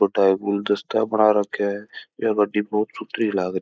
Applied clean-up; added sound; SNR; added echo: neural mask model Resemble Enhance denoiser.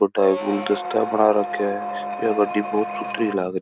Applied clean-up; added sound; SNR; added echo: none; Squeak; 7 dB; none.